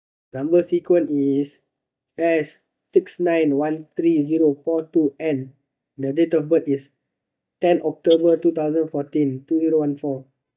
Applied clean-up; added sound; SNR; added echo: neural mask model DeepFilterNet 3.